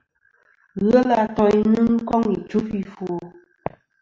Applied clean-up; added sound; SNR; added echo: none; none; none; none.